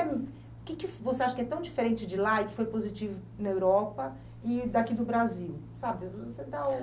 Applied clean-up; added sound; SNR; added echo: none; none; none; none.